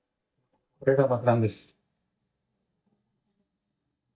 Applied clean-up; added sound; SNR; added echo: neural mask model DeepFilterNet 3.